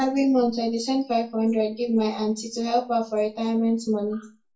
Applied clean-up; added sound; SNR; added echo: none; none; none; reverberation time 0.3 s.